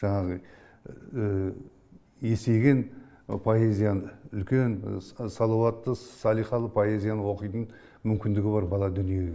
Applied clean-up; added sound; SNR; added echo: neural mask model Resemble Enhance denoiser.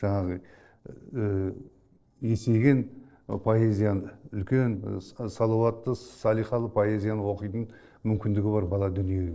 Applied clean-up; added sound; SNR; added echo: neural separator model SepFormer DNS4.